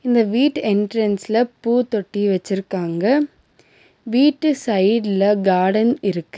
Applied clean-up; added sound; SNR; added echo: none; none; none; none.